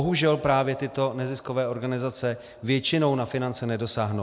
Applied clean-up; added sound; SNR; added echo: none; none; none; none.